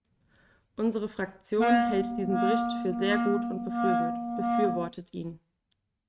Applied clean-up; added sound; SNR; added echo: neural mask model RNNoise.